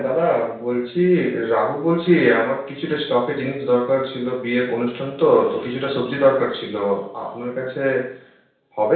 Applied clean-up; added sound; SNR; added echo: none; none; none; reverberation time 0.7 s.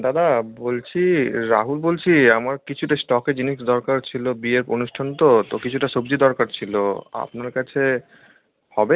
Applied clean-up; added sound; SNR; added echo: none; none; none; none.